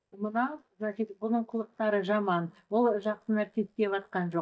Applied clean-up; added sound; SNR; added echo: neural mask model DeepFilterNet 3.